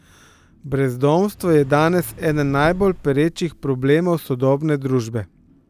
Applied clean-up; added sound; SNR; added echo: none; Accelerating, revving, vroom / Car + Knock / Wood; 20 dB; none.